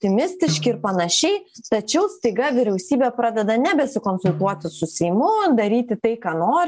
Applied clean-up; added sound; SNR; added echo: none; Snare drum; 13 dB; none.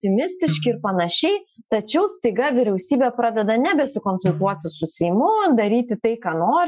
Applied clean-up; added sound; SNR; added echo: classical method Wiener filter.